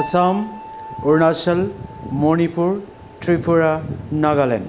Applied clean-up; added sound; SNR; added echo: none; Piano; 18 dB; none.